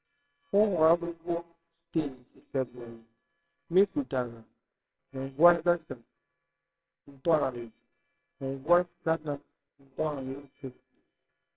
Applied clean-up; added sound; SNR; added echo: neural separator model SepFormer WHAMR!.